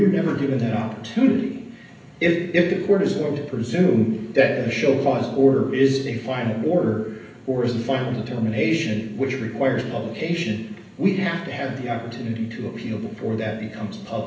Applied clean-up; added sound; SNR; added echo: none; none; none; reverberation time 0.8 s.